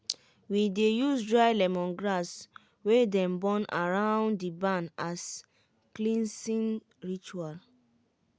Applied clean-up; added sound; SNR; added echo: none; none; none; none.